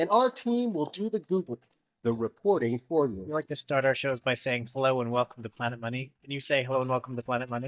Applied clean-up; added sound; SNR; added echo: neural mask model DeepFilterNet 3.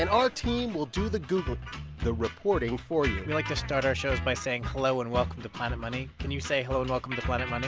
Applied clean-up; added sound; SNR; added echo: none; none; none; none.